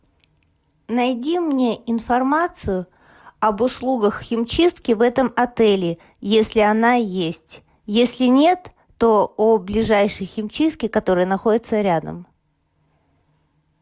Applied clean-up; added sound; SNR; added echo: none; none; none; none.